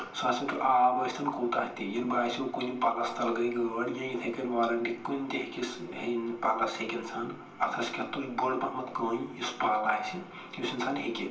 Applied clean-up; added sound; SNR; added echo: none; none; none; reverberation time 0.3 s.